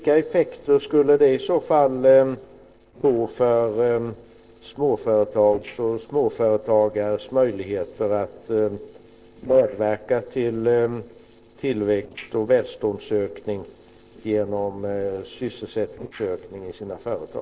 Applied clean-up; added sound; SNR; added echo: neural separator model SepFormer DNS4.